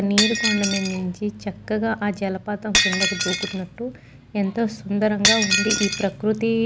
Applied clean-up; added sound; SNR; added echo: none; Shatter; 2 dB; none.